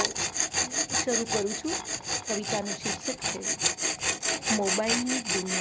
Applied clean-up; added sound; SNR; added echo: none; Tools; -5 dB; none.